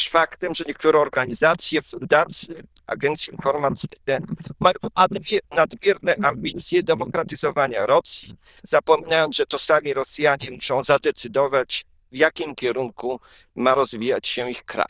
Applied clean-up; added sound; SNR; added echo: neural diffusion model UNIVERSE++.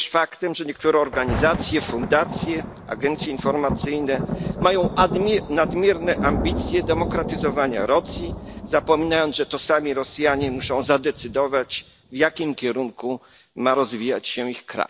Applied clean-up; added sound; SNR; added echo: none; Thunder; 8 dB; none.